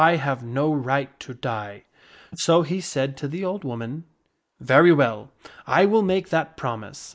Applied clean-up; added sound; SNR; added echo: neural mask model Resemble Enhance denoiser.